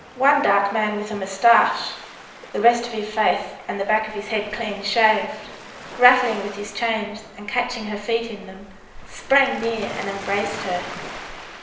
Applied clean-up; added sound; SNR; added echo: none; Waves, surf; 15 dB; reverberation time 0.8 s.